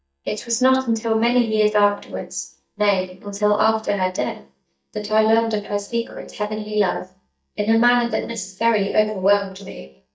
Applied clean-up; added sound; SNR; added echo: neural mask model DeepFilterNet 3.